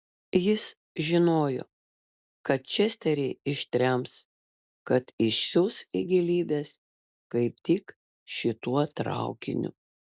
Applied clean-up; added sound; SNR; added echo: none; none; none; none.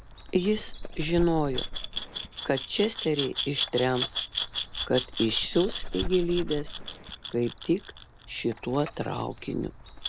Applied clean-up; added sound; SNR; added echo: none; Glass + Dog; 6 dB; none.